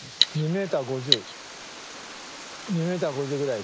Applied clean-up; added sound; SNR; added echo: neural mask model Resemble Enhance denoiser.